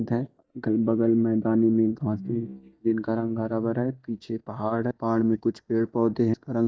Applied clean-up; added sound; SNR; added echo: neural mask model DeepFilterNet 3.